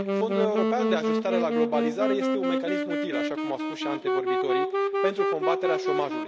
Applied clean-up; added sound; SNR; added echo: none; Wind instrument, woodwind instrument; -4 dB; none.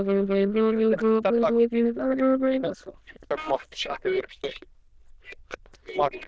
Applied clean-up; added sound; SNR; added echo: neural diffusion model UNIVERSE++.